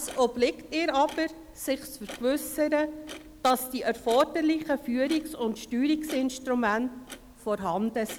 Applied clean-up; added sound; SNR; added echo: none; Clock; 20 dB; none.